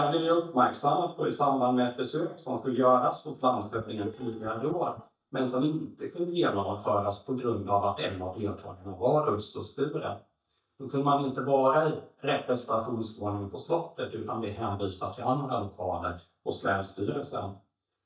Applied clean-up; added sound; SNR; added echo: neural mask model DeepFilterNet 3.